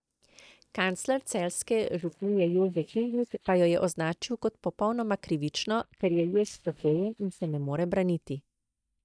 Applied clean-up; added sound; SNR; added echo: neural mask model DeepFilterNet 3.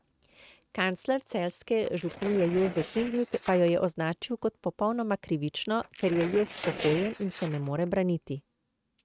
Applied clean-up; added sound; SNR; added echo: neural mask model RNNoise.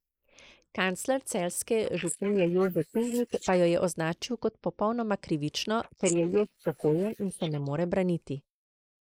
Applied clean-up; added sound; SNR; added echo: neural mask model Resemble Enhance denoiser.